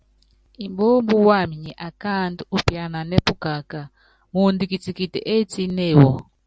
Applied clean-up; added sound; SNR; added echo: none; none; none; none.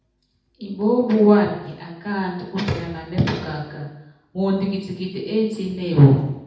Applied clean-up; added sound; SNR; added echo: none; none; none; reverberation time 0.8 s.